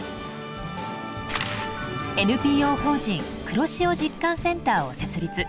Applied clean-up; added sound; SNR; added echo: none; none; none; none.